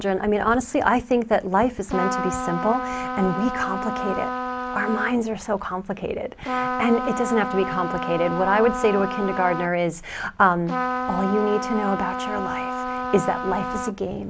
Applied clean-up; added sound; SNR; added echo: none; Trumpet; 4 dB; none.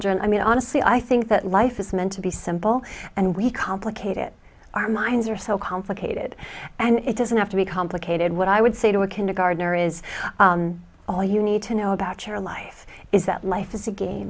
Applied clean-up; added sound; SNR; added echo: none; none; none; none.